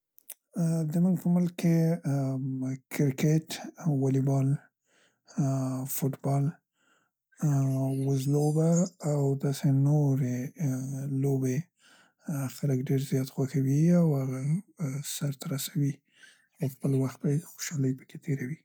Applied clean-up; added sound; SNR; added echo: neural mask model DeepFilterNet 3.